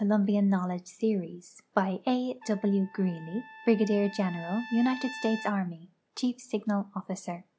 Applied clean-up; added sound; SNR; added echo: none; Trumpet; 15 dB; none.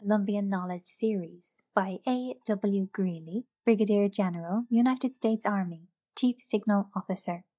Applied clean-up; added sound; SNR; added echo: neural mask model DeepFilterNet 3.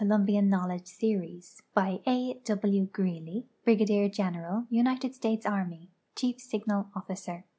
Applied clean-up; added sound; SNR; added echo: none; none; none; none.